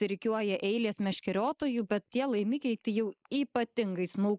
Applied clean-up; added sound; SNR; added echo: neural mask model Resemble Enhance denoiser.